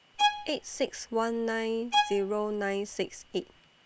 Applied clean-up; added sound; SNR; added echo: none; Bowed string instrument; 2 dB; none.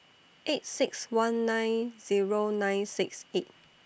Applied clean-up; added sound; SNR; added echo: none; none; none; none.